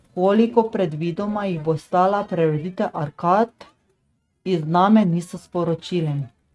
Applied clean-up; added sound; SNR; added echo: neural mask model RNNoise.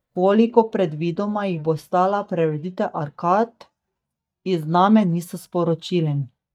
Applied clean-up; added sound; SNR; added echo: neural mask model DeepFilterNet 3.